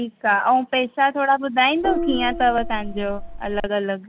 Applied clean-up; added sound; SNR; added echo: none; Gong; 5 dB; none.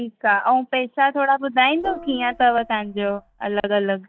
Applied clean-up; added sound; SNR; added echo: neural mask model DeepFilterNet 3.